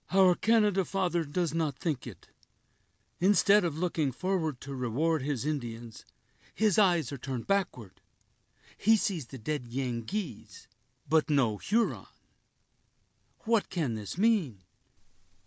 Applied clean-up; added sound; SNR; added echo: none; none; none; none.